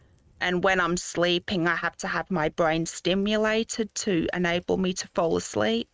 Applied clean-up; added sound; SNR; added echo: neural mask model RNNoise.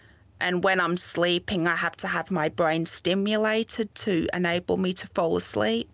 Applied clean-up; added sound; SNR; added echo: none; none; none; none.